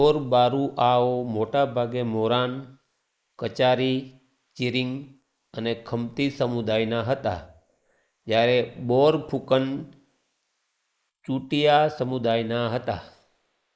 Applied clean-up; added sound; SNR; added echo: neural mask model Resemble Enhance denoiser.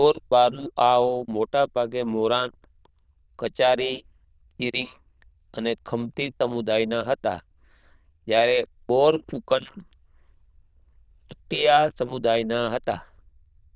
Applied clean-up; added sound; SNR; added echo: neural diffusion model UNIVERSE++.